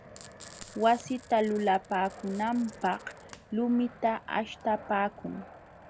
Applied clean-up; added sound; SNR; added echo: none; Frying (food) + Fixed-wing aircraft, airplane; 18 dB; none.